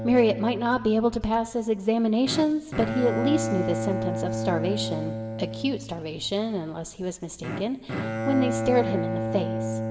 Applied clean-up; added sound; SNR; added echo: none; Bowed string instrument; 5 dB; reverberation time 1.5 s.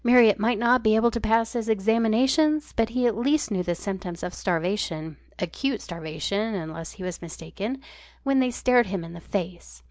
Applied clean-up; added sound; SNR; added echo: none; none; none; none.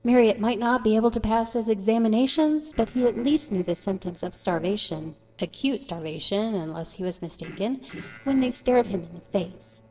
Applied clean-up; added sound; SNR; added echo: neural separator model SepFormer DNS4.